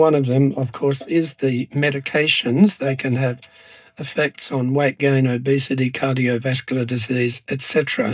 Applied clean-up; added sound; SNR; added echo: neural mask model DeepFilterNet 3.